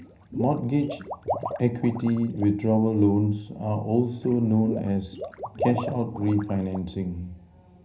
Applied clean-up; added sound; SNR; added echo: none; Water / Liquid; 11 dB; reverberation time 0.5 s.